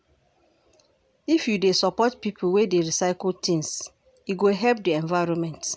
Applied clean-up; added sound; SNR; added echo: none; none; none; none.